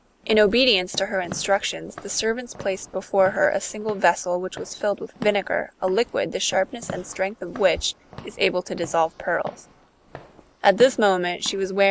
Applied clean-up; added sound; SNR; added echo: none; Walk, footsteps / Siren; 19 dB; none.